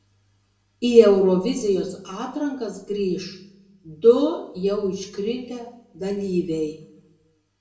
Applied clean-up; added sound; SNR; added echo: none; none; none; reverberation time 0.6 s.